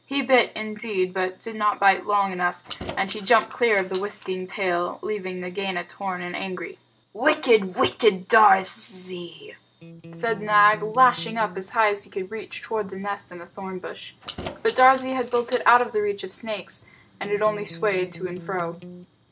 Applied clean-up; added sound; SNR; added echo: none; Keys jangling + Electric guitar; 15 dB; none.